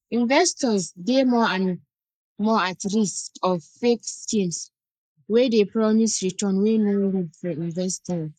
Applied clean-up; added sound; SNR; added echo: neural mask model Resemble Enhance denoiser.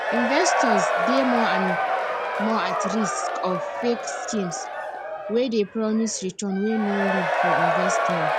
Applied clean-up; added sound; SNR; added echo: none; Crowd / Cheering; -2 dB; none.